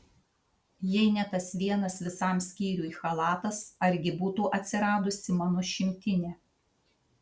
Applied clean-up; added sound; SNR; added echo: none; none; none; none.